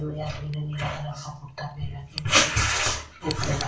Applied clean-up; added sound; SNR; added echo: none; Tick; 17 dB; reverberation time 0.3 s.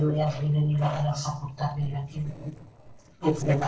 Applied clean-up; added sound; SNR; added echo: neural separator model SepFormer DNS4.